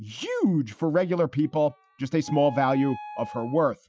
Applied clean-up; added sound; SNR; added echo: classical method Wiener filter.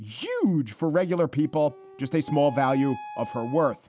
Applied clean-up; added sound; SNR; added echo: none; Wind instrument, woodwind instrument; 17 dB; none.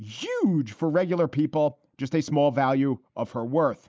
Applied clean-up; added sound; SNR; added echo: neural mask model Resemble Enhance denoiser.